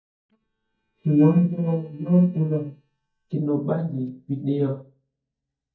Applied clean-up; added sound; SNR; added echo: neural mask model DeepFilterNet 3.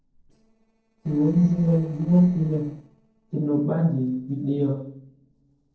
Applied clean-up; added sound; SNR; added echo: neural separator model SepFormer DNS4.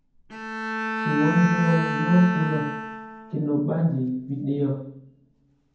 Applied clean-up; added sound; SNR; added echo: none; Bowed string instrument; 6 dB; reverberation time 0.9 s.